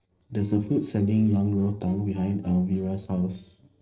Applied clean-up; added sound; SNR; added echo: neural separator model SepFormer DNS4.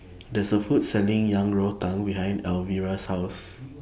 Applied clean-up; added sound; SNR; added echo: none; none; none; none.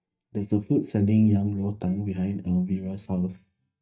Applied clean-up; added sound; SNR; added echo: neural mask model DeepFilterNet 3.